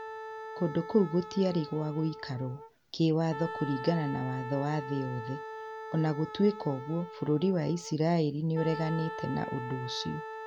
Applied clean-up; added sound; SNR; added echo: none; Wind instrument, woodwind instrument; 11 dB; none.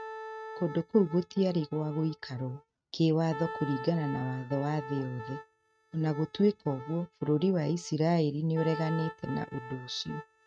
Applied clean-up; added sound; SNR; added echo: neural mask model RNNoise.